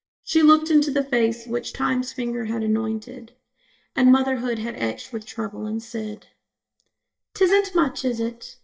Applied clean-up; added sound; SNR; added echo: neural mask model DeepFilterNet 3.